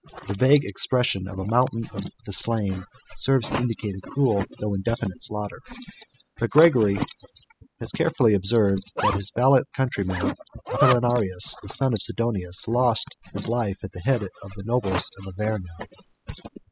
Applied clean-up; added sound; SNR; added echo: classical method spectral subtraction.